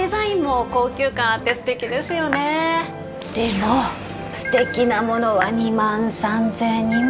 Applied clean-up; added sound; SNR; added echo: none; Cutlery, silverware / Dishes, pots, and pans / Chink, clink; 11 dB; none.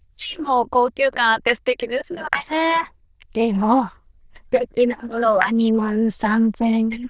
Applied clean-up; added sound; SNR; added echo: neural diffusion model UNIVERSE++.